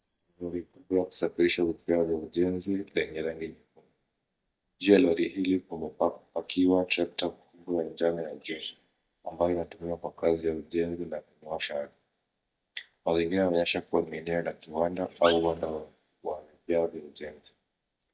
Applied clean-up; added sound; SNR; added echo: neural mask model DeepFilterNet 3.